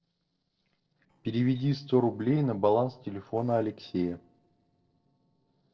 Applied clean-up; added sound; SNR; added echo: neural separator model SepFormer DNS4.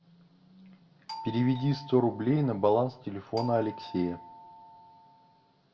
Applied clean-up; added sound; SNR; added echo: none; Doorbell; 15 dB; reverberation time 0.4 s.